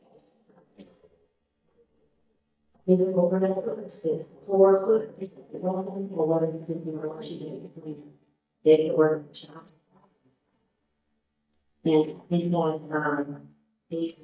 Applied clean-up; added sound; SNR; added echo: neural mask model DeepFilterNet 3.